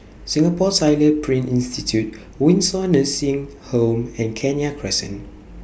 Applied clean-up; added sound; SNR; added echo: none; none; none; none.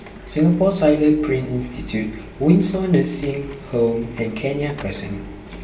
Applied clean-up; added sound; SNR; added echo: none; Printer; 20 dB; reverberation time 0.8 s.